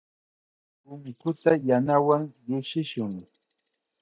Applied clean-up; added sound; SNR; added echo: neural mask model DeepFilterNet 3.